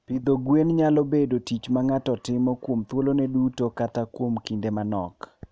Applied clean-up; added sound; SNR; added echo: none; none; none; none.